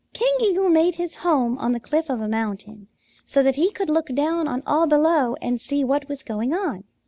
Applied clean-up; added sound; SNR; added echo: none; none; none; none.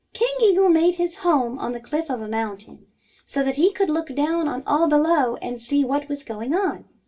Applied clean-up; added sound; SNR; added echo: none; none; none; reverberation time 0.2 s.